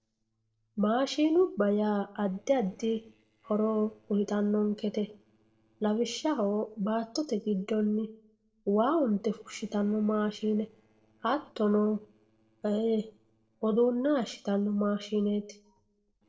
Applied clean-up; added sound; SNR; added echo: neural separator model SepFormer DNS4.